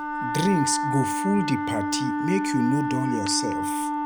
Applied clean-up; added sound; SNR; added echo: none; Wind instrument, woodwind instrument; 0 dB; none.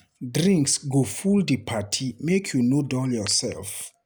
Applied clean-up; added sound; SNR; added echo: none; none; none; none.